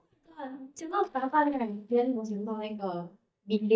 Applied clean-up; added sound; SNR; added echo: neural mask model DeepFilterNet 3.